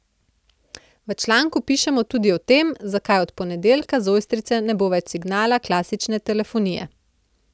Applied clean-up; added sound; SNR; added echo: none; none; none; none.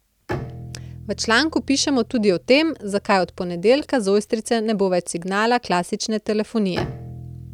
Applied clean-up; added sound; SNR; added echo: none; Bowed string instrument; 16 dB; none.